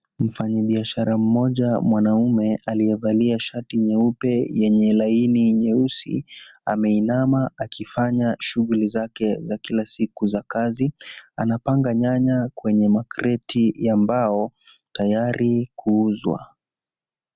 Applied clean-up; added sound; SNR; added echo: none; none; none; none.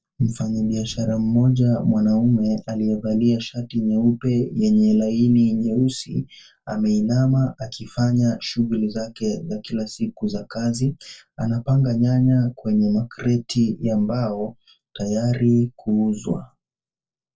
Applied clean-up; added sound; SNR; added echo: neural separator model SepFormer DNS4.